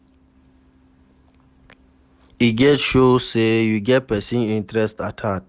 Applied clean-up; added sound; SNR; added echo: none; none; none; none.